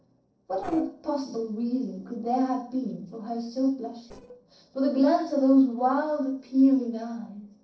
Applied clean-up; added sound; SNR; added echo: neural separator model SepFormer DNS4.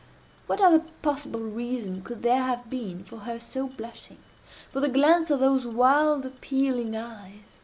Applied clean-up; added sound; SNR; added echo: none; none; none; none.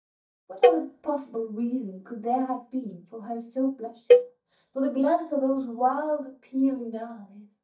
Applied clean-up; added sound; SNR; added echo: neural mask model DeepFilterNet 3.